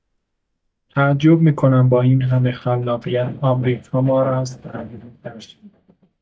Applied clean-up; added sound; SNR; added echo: neural mask model DeepFilterNet 3.